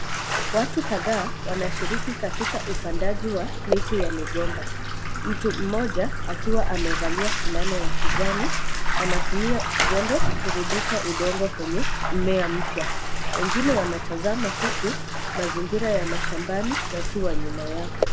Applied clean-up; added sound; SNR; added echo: none; Bathtub (filling or washing); -5 dB; none.